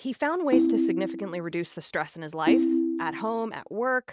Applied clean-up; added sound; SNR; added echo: neural mask model RNNoise.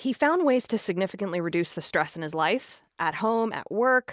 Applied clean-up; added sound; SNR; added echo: none; none; none; none.